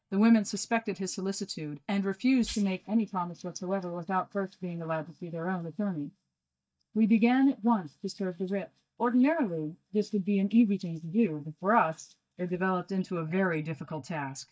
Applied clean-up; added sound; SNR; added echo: neural mask model DeepFilterNet 3.